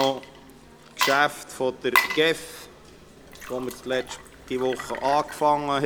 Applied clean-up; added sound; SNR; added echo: none; Water / Liquid; 6 dB; none.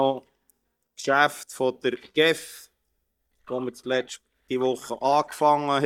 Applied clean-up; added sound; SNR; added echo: neural mask model DeepFilterNet 3.